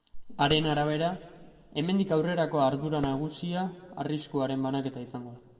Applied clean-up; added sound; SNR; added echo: none; Fireworks; 19 dB; reverberation time 1.4 s.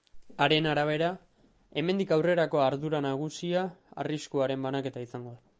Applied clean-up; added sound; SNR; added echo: none; none; none; none.